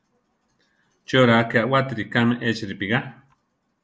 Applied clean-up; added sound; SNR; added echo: none; none; none; none.